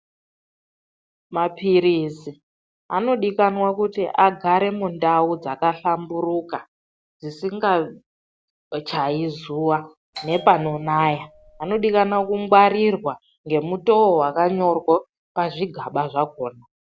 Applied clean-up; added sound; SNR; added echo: none; Bell; 19 dB; none.